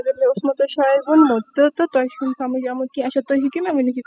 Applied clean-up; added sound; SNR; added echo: classical method spectral subtraction.